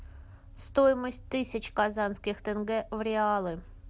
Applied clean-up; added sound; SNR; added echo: none; none; none; none.